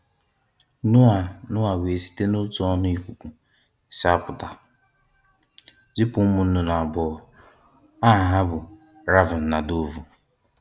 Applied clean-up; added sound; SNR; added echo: none; none; none; none.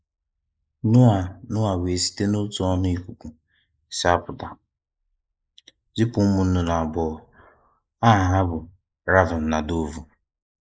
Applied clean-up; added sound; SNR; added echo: neural mask model Resemble Enhance denoiser.